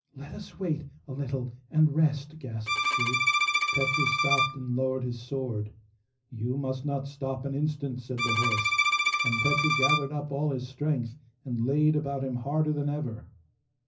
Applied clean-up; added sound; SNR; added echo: none; Bowed string instrument; -2 dB; reverberation time 0.4 s.